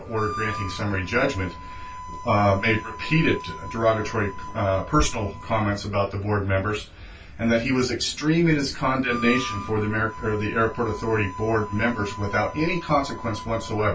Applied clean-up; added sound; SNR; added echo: none; Harmonica; 14 dB; reverberation time 0.2 s.